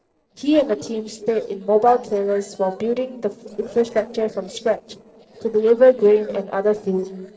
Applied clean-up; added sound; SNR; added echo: neural separator model SepFormer DNS4.